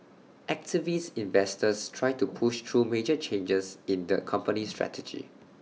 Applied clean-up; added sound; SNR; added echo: none; none; none; none.